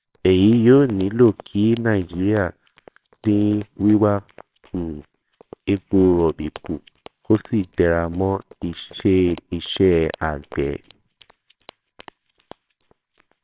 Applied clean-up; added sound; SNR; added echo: neural separator model SepFormer WHAMR!.